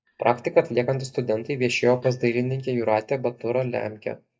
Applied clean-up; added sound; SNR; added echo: neural mask model DeepFilterNet 3.